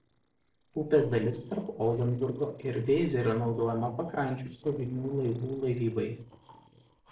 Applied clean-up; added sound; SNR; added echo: neural separator model SepFormer DNS4.